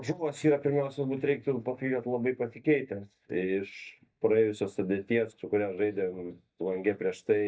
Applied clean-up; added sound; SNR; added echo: neural mask model DeepFilterNet 3.